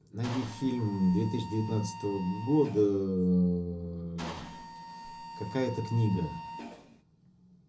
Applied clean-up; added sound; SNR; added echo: none; Mechanisms; 14 dB; reverberation time 0.4 s.